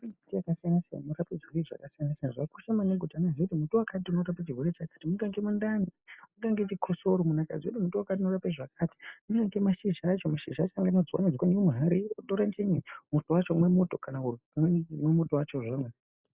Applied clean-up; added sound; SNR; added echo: none; none; none; none.